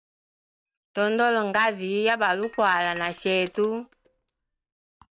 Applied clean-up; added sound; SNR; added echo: none; Shatter; 19 dB; none.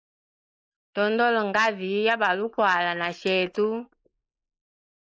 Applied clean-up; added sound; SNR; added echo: neural mask model Resemble Enhance denoiser.